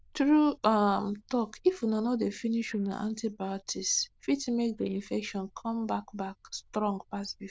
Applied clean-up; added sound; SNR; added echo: neural diffusion model UNIVERSE++.